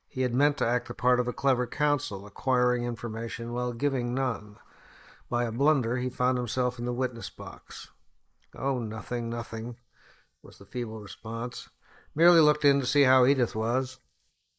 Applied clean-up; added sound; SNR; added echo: neural mask model Resemble Enhance denoiser.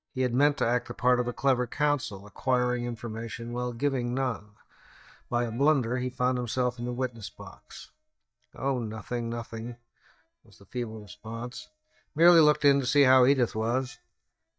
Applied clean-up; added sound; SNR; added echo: neural mask model DeepFilterNet 3.